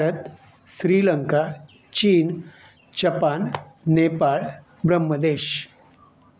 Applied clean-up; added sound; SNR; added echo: none; none; none; none.